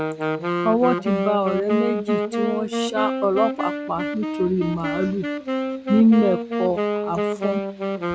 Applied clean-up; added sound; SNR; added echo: none; Wind instrument, woodwind instrument; 2 dB; none.